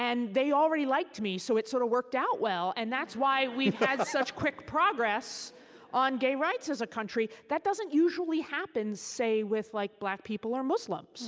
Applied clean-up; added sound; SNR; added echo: none; none; none; none.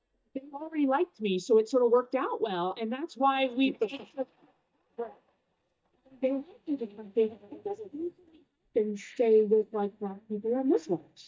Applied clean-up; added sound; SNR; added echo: neural mask model DeepFilterNet 3.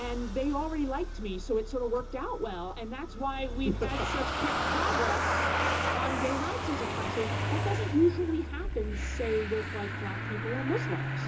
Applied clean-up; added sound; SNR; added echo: none; Engine starting / Motor vehicle (road); 0 dB; reverberation time 0.2 s.